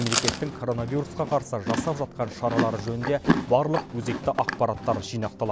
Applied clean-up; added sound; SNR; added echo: none; Chewing, mastication; 4 dB; none.